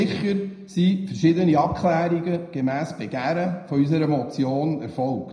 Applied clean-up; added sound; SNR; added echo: none; none; none; reverberation time 0.7 s.